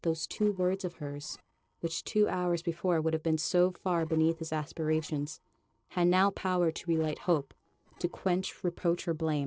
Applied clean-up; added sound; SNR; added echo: neural separator model SepFormer DNS4.